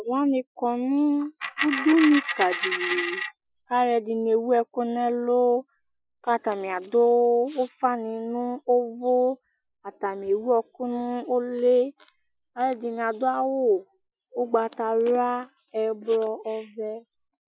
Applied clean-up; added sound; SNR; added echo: classical method Wiener filter.